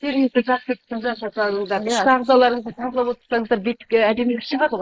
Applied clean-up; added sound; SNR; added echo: neural mask model Resemble Enhance denoiser.